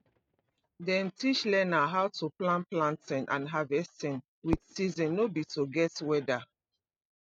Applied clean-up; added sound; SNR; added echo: neural mask model RNNoise.